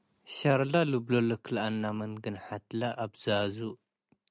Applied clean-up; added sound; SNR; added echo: none; none; none; none.